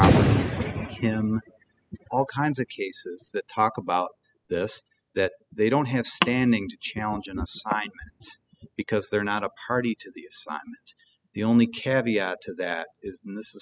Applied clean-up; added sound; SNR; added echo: classical method spectral subtraction.